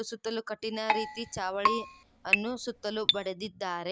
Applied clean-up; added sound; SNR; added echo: none; Keyboard (musical); -3 dB; none.